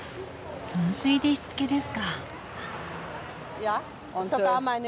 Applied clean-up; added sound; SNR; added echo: none; none; none; none.